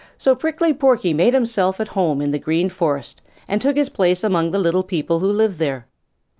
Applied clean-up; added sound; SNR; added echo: none; none; none; none.